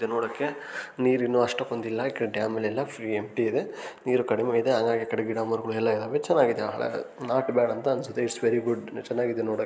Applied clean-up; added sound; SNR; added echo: none; none; none; none.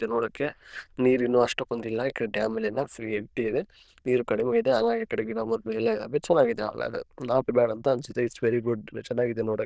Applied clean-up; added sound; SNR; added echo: neural diffusion model UNIVERSE++.